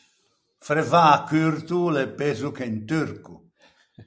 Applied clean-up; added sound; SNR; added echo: none; none; none; none.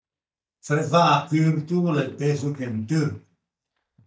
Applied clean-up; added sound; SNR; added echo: neural mask model DeepFilterNet 3.